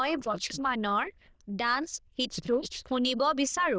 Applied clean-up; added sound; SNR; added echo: neural diffusion model UNIVERSE++.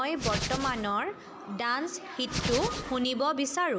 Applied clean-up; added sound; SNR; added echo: none; Hands; 4 dB; none.